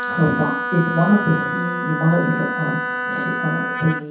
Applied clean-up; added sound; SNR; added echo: none; Wind instrument, woodwind instrument; 3 dB; reverberation time 0.6 s.